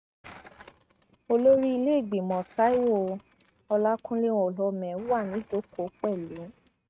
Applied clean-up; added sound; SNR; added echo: neural mask model RNNoise.